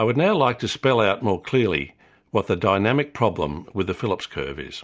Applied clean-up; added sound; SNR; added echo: none; none; none; none.